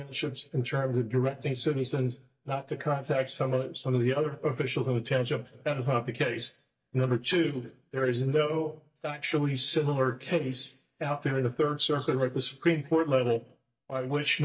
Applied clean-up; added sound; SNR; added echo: neural mask model DeepFilterNet 3.